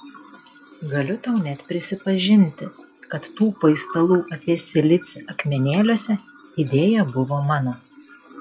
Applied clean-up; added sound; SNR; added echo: classical method log-MMSE.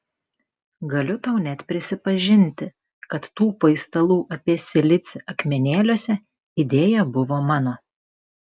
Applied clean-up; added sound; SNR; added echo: none; none; none; none.